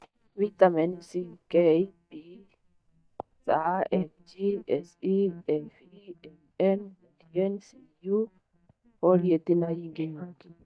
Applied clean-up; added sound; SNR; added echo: neural mask model DeepFilterNet 3.